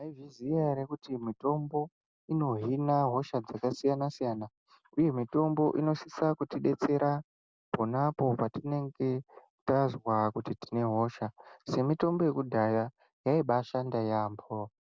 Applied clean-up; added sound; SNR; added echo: none; none; none; none.